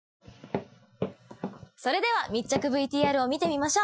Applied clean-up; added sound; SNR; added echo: classical method Wiener filter.